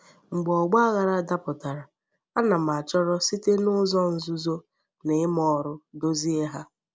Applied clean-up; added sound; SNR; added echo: none; none; none; none.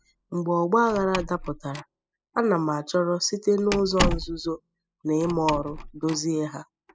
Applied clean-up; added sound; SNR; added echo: classical method spectral subtraction.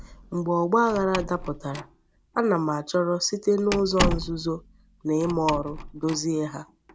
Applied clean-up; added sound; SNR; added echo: none; Slam; 8 dB; none.